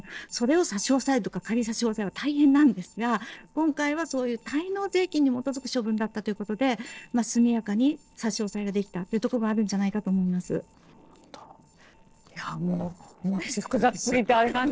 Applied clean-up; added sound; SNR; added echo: neural separator model SepFormer DNS4.